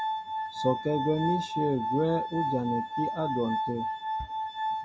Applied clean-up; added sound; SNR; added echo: none; Glass; 1 dB; none.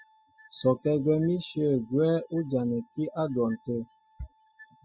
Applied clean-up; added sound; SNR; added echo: classical method spectral subtraction.